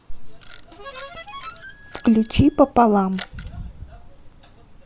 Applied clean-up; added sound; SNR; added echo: none; Camera + Harmonica; 17 dB; none.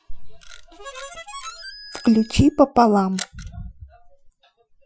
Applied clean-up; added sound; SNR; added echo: classical method Wiener filter.